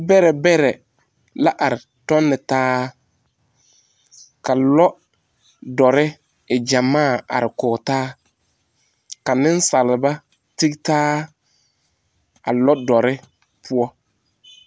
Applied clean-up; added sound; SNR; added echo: none; none; none; none.